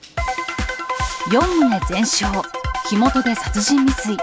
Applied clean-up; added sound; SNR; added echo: none; none; none; none.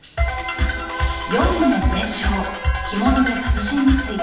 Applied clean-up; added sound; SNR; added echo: none; Harmonica; 18 dB; reverberation time 0.7 s.